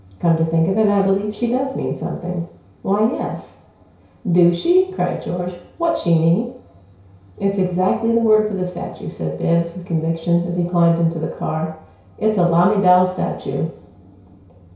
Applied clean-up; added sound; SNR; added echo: none; none; none; reverberation time 0.6 s.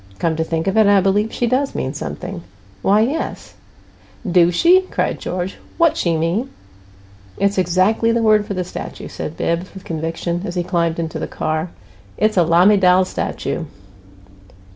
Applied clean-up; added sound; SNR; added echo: none; none; none; none.